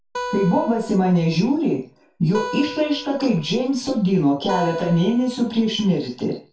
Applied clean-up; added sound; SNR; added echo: none; Acoustic guitar; 14 dB; reverberation time 0.3 s.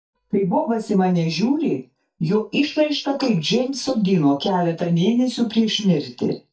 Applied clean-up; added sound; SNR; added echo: neural mask model DeepFilterNet 3.